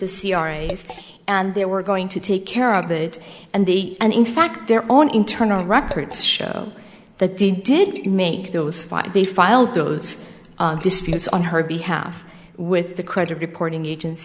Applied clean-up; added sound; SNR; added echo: none; Liquid; 19 dB; none.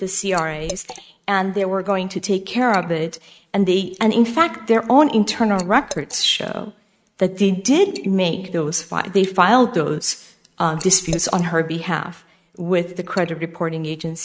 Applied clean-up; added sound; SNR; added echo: neural mask model RNNoise.